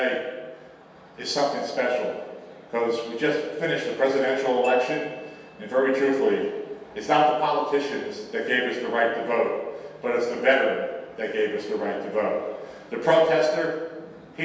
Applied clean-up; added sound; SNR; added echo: none; Glockenspiel; 20 dB; reverberation time 1.2 s.